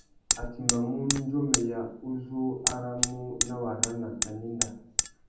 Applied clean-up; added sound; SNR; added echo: none; Hammer; -1 dB; reverberation time 0.6 s.